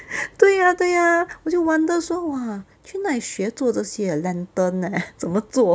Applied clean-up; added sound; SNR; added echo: none; none; none; none.